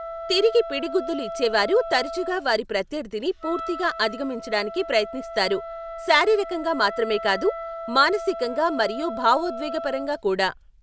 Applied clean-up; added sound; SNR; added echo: none; Wind instrument, woodwind instrument; 10 dB; none.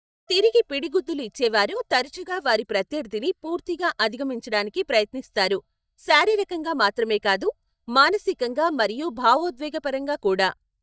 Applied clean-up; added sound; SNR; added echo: neural mask model DeepFilterNet 3.